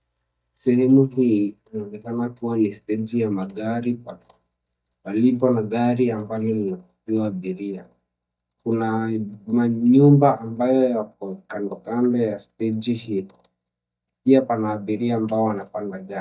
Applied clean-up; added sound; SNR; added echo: neural mask model DeepFilterNet 3.